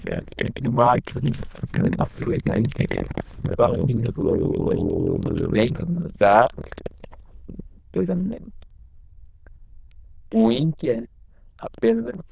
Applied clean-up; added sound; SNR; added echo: neural diffusion model UNIVERSE++.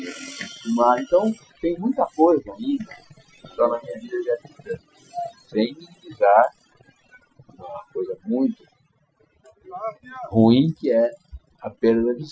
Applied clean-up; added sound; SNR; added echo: classical method Wiener filter.